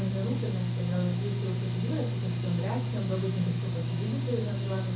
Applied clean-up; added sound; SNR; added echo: none; Mechanical fan / Engine; -3 dB; reverberation time 0.6 s.